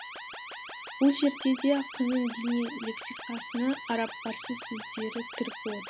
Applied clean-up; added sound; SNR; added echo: none; Alarm; 10 dB; none.